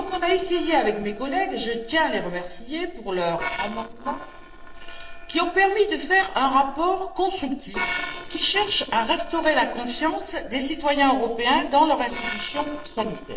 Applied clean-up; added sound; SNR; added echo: neural separator model SepFormer DNS4.